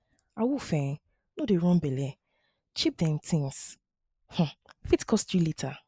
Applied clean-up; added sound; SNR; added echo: neural mask model Resemble Enhance denoiser.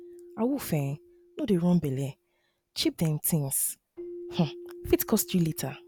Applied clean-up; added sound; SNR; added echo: none; Keyboard (musical); 18 dB; none.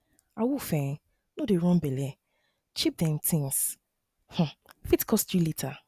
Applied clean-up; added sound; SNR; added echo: none; none; none; none.